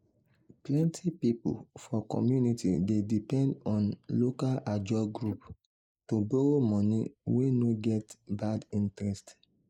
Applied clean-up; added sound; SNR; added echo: neural mask model Resemble Enhance denoiser.